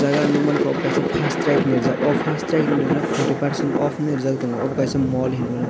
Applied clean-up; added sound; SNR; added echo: none; Thunder; 1 dB; none.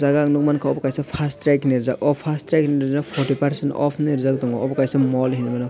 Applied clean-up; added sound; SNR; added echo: none; none; none; none.